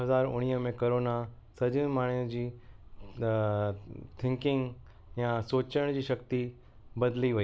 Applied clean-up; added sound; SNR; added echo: none; none; none; none.